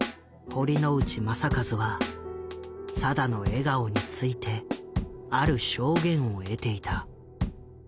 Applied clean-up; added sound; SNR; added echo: none; Drum / Drum kit; 6 dB; none.